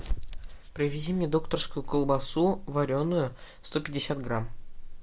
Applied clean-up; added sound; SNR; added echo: none; none; none; none.